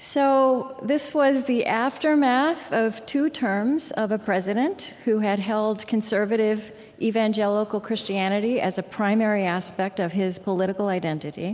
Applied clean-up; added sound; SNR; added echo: none; none; none; none.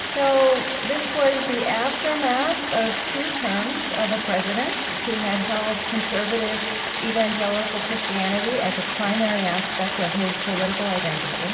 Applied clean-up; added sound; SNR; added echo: none; Stream; 3 dB; reverberation time 2.3 s.